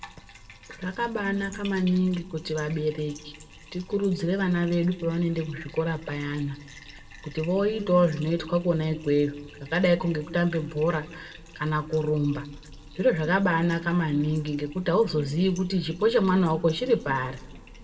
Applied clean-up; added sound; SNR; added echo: none; Bathtub (filling or washing); 20 dB; reverberation time 1.1 s.